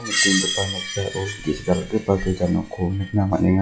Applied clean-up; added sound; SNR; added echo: classical method log-MMSE.